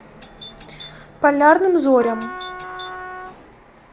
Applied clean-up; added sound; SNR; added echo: none; Doorbell + Trumpet; 14 dB; none.